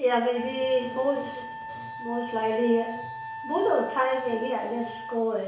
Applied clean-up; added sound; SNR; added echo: none; Wind instrument, woodwind instrument; 11 dB; reverberation time 0.6 s.